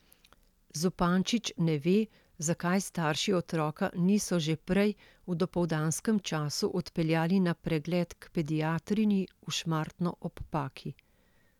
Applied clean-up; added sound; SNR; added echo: none; none; none; none.